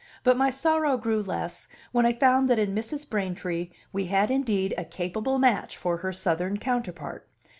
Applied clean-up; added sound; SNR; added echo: none; none; none; none.